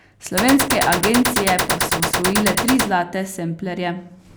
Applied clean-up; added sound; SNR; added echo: none; Gunshot, gunfire; -1 dB; none.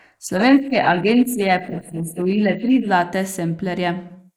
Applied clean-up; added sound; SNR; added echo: neural mask model Resemble Enhance denoiser.